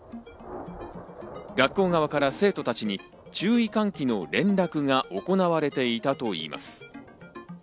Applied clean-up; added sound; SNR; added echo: none; Thunder / Rain; 20 dB; none.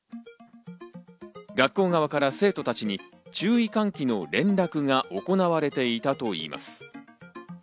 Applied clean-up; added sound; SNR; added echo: none; none; none; none.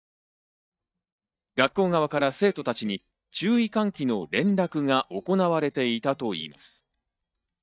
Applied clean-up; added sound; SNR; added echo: neural mask model DeepFilterNet 3.